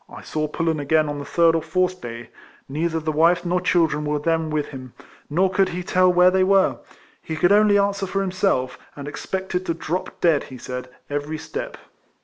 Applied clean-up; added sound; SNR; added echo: none; none; none; none.